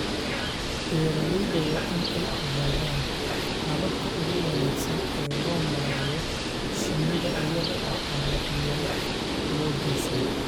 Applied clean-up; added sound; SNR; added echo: none; Bird; -3 dB; none.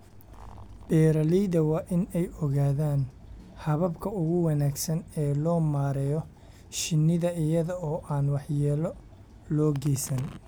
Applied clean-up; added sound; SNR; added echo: none; none; none; none.